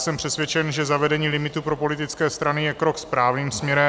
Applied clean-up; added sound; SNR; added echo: none; none; none; none.